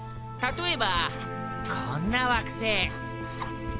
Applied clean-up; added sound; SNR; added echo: none; Writing; 7 dB; none.